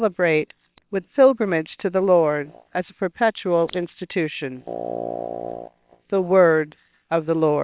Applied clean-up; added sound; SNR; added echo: neural separator model SepFormer WHAM!.